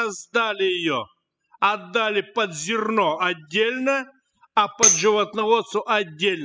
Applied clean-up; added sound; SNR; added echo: classical method spectral subtraction.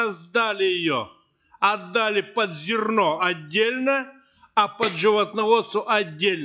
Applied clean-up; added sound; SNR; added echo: classical method log-MMSE.